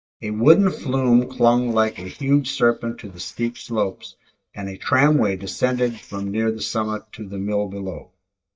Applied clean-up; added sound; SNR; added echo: neural mask model DeepFilterNet 3.